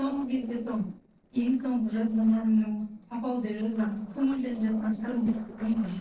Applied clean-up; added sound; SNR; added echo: neural separator model SepFormer DNS4.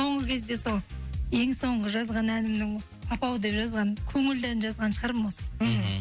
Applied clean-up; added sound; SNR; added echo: none; none; none; none.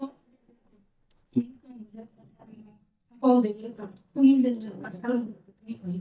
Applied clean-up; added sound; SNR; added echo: neural mask model DeepFilterNet 3.